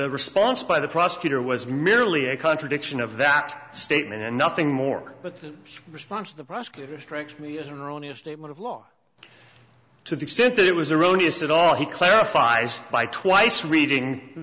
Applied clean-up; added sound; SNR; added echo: none; none; none; none.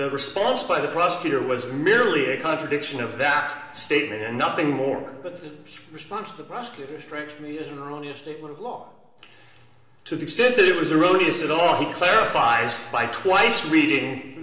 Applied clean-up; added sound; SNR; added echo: none; none; none; reverberation time 1.0 s.